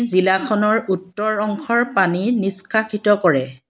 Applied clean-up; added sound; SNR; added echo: none; none; none; none.